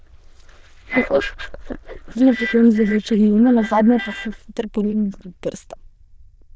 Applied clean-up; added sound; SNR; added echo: neural diffusion model UNIVERSE++.